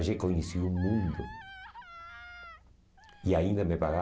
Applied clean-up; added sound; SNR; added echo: none; Gasp; 18 dB; none.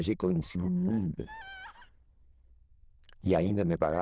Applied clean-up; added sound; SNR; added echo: neural diffusion model UNIVERSE++.